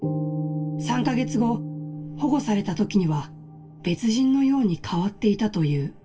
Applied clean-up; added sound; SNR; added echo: none; none; none; reverberation time 0.2 s.